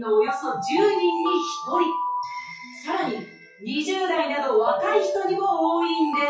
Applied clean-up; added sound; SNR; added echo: classical method WPE with log-MMSE.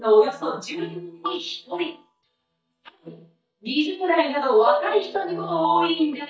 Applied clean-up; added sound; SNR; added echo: neural mask model DeepFilterNet 3.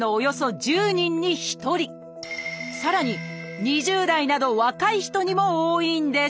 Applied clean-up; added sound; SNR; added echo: none; none; none; none.